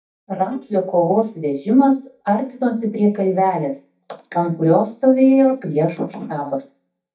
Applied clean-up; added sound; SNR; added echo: neural mask model DeepFilterNet 3.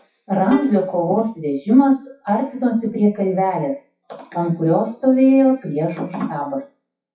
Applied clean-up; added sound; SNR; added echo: classical method WPE with log-MMSE.